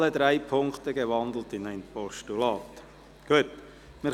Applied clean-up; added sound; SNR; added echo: none; none; none; none.